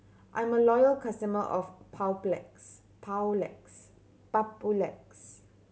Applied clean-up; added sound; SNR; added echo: none; none; none; none.